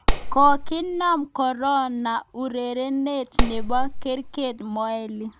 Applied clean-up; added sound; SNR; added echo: none; Clapping; -2 dB; none.